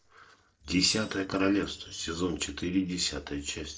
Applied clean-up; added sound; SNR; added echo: neural separator model SepFormer DNS4.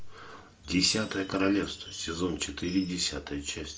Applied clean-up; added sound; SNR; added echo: none; Chime; 17 dB; none.